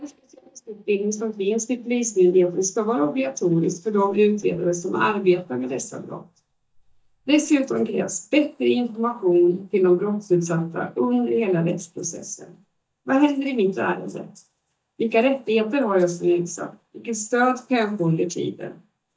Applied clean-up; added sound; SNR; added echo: neural mask model DeepFilterNet 3.